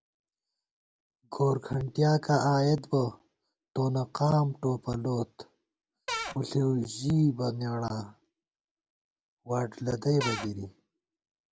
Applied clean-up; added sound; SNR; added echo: none; Cupboard open or close / Door; 5 dB; none.